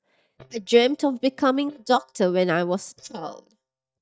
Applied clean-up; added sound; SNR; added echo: neural mask model DeepFilterNet 3.